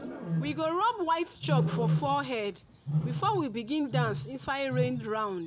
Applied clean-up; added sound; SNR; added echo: none; Wild animals; 2 dB; none.